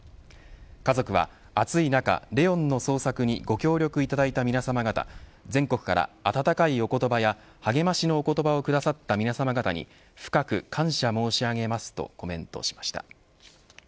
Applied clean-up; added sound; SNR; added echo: none; none; none; none.